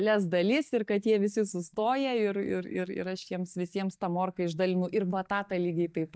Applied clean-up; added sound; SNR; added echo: neural mask model DeepFilterNet 3.